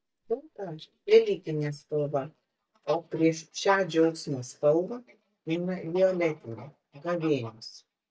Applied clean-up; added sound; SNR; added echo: neural mask model DeepFilterNet 3.